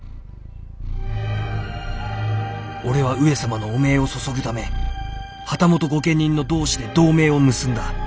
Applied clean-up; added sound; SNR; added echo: none; Purr; 10 dB; none.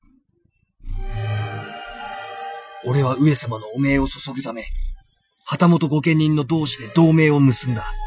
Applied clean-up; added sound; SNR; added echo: classical method Wiener filter.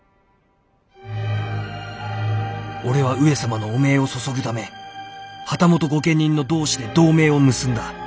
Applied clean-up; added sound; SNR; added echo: none; none; none; none.